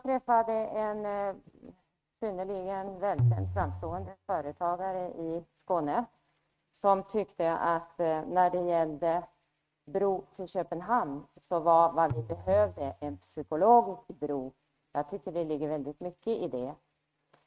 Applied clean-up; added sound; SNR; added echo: neural mask model RNNoise.